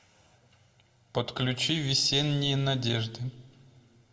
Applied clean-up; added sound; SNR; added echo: none; none; none; reverberation time 0.9 s.